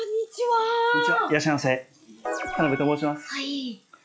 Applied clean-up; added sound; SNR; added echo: classical method log-MMSE.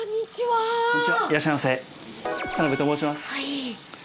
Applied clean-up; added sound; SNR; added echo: none; Sink (filling or washing) / Water tap, faucet; 19 dB; none.